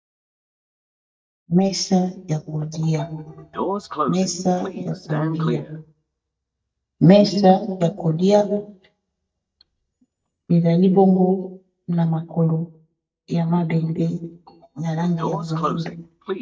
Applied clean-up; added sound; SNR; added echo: neural mask model DeepFilterNet 3.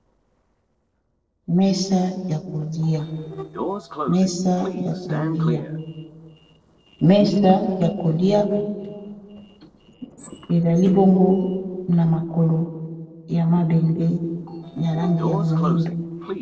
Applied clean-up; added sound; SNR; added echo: neural separator model SepFormer DNS4.